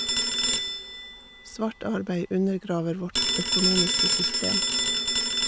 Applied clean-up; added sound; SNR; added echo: none; Telephone; -4 dB; none.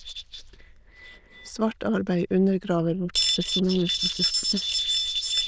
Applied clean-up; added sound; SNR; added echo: neural diffusion model UNIVERSE++.